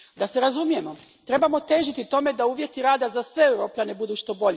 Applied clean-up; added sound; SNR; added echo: none; none; none; none.